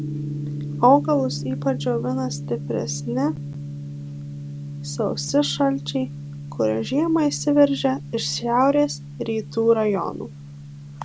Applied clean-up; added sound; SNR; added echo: none; Gong; 9 dB; none.